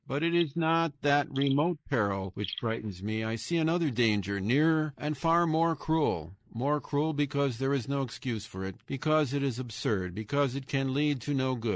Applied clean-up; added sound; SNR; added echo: neural mask model Resemble Enhance denoiser.